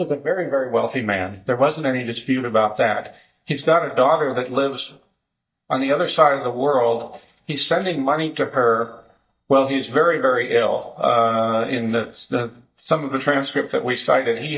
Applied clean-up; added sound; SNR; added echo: neural mask model DeepFilterNet 3.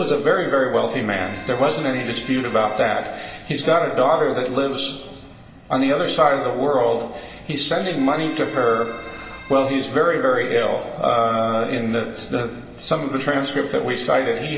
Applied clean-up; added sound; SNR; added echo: none; Keyboard (musical); 20 dB; reverberation time 0.8 s.